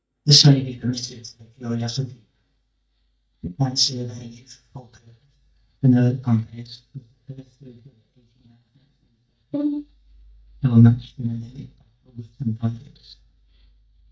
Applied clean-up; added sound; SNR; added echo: neural mask model DeepFilterNet 3.